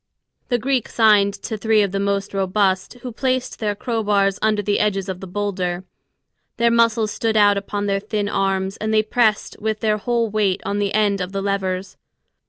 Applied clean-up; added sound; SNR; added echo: none; none; none; none.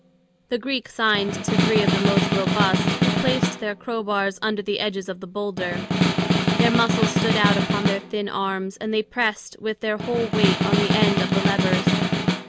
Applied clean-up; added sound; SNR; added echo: none; Snare drum; -2 dB; none.